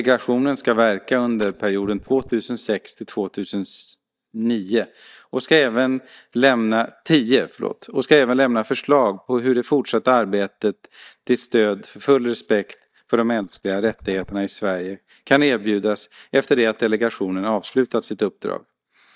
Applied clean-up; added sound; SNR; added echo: neural mask model DeepFilterNet 3.